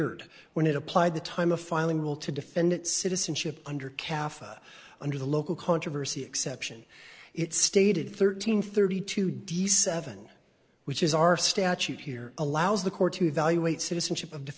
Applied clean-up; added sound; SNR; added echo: none; none; none; none.